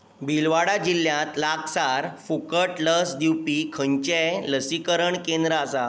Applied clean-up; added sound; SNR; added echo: none; none; none; none.